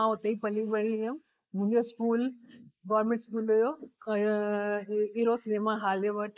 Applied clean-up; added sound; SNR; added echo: neural mask model Resemble Enhance denoiser.